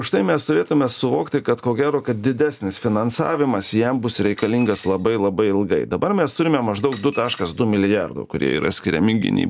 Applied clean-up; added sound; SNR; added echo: none; Coin (dropping); 13 dB; none.